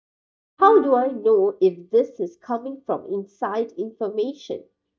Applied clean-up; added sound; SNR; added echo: neural mask model DeepFilterNet 3.